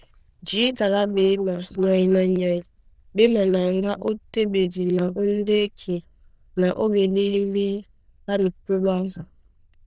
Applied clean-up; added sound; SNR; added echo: neural diffusion model UNIVERSE++.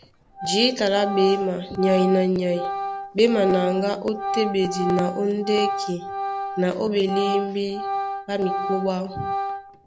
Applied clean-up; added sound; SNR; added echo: none; Organ; 6 dB; none.